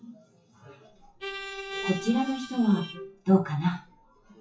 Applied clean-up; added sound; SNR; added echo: classical method WPE with log-MMSE.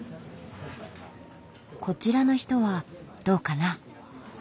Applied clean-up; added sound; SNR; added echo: none; none; none; none.